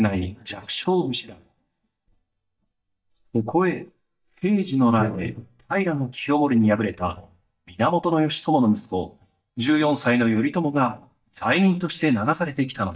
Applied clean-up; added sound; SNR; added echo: neural mask model DeepFilterNet 3.